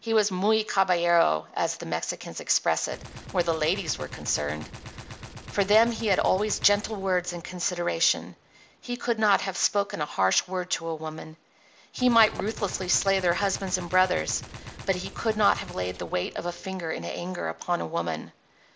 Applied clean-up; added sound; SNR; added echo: none; Gunshot, gunfire; 17 dB; none.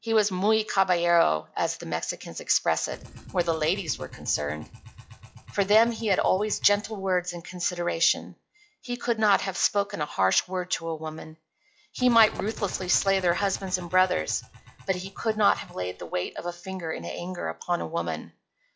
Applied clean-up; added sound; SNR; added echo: classical method log-MMSE.